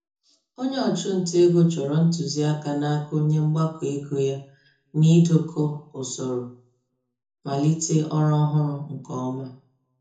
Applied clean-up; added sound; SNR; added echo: none; none; none; reverberation time 0.5 s.